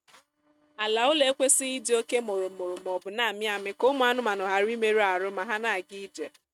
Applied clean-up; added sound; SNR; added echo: neural mask model RNNoise.